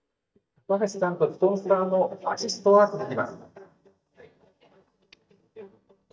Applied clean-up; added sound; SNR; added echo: neural mask model DeepFilterNet 3.